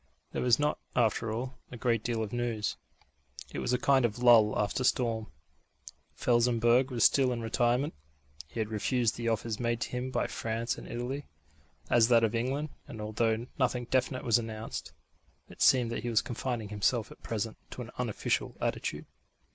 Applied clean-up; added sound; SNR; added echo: none; none; none; none.